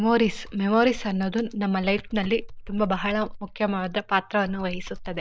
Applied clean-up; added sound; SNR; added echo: neural mask model Resemble Enhance denoiser.